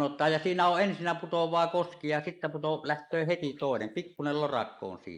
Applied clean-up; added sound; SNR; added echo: neural mask model Resemble Enhance denoiser.